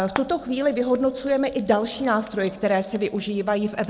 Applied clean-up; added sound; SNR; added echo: none; Frying (food); 18 dB; none.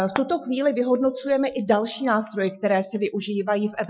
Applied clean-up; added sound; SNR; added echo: classical method Wiener filter.